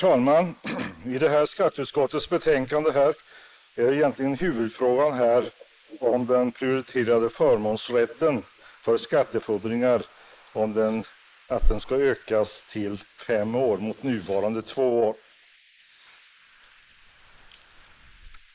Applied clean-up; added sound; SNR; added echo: neural mask model Resemble Enhance denoiser.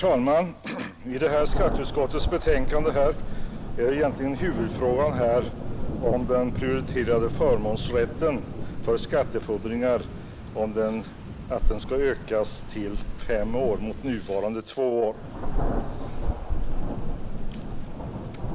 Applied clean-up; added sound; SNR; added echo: none; Thunder; 1 dB; none.